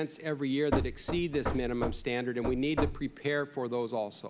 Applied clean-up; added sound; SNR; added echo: none; Knock / Wood; 3 dB; none.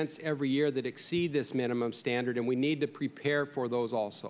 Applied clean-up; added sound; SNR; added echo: none; none; none; none.